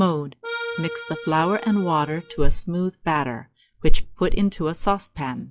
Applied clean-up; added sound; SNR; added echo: classical method log-MMSE.